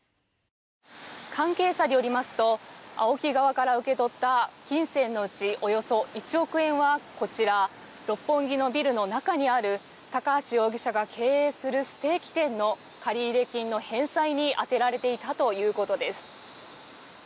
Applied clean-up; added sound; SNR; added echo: none; none; none; none.